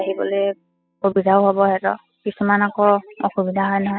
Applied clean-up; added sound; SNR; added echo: classical method spectral subtraction.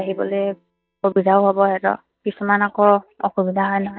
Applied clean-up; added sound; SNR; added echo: neural mask model DeepFilterNet 3.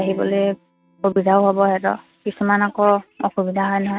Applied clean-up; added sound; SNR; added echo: neural mask model RNNoise.